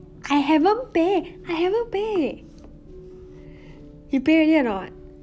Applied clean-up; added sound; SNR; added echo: none; none; none; none.